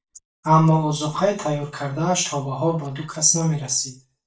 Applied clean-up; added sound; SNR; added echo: neural mask model DeepFilterNet 3.